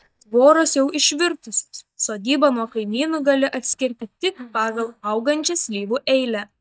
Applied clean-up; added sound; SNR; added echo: neural mask model DeepFilterNet 3.